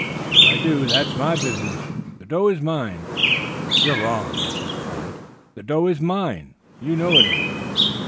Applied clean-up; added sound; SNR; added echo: none; Chirp, tweet; -2 dB; none.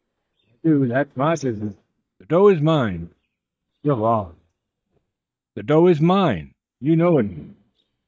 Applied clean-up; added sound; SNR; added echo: neural mask model DeepFilterNet 3.